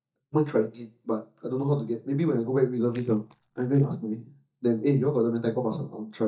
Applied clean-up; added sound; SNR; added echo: neural mask model DeepFilterNet 3.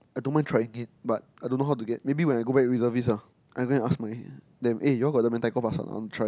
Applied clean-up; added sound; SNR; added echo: none; none; none; none.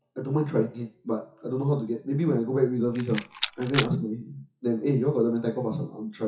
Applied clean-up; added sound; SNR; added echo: classical method WPE with log-MMSE.